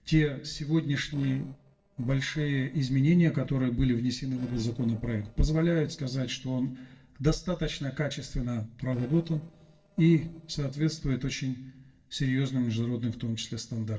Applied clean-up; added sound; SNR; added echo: neural separator model SepFormer DNS4.